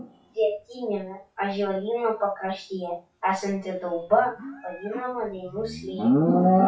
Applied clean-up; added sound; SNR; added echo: classical method WPE with log-MMSE.